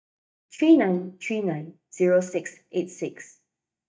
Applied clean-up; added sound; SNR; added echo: neural mask model DeepFilterNet 3.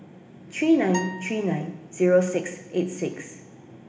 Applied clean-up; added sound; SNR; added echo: none; Acoustic guitar; 13 dB; reverberation time 1.1 s.